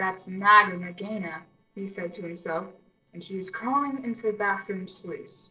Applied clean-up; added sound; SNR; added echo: neural separator model SepFormer DNS4.